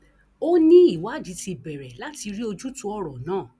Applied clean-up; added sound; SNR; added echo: none; none; none; none.